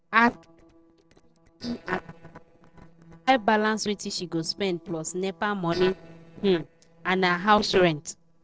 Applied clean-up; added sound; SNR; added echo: neural separator model SepFormer DNS4.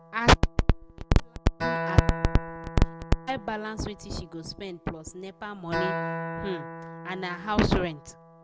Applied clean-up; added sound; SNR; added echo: none; Acoustic guitar; 10 dB; none.